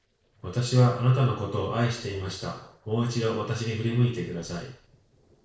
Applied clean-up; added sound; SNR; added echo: neural separator model SepFormer DNS4.